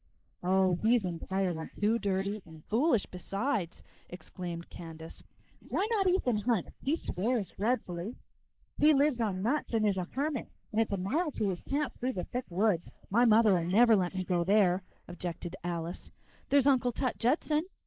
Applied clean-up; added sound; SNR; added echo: neural mask model Resemble Enhance denoiser.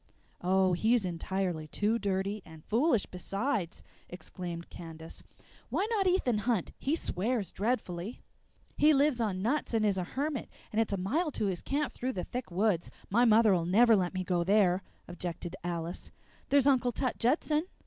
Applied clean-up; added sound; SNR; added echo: none; none; none; none.